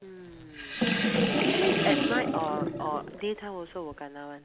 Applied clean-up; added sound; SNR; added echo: none; Sink (filling or washing) / Water; -5 dB; none.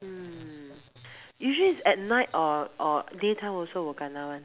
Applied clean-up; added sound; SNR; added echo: none; none; none; none.